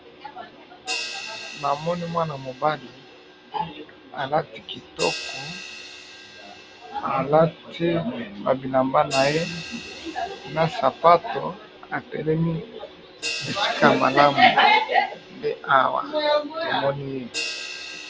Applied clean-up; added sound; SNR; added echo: none; Crash cymbal; 14 dB; none.